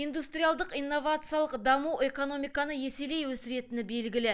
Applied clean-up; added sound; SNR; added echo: neural mask model Resemble Enhance denoiser.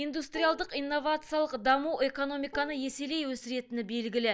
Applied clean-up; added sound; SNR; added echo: neural mask model DeepFilterNet 3.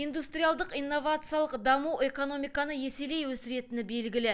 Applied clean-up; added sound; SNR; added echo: none; none; none; none.